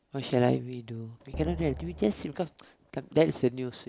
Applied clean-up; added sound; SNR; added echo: none; Drum; 12 dB; none.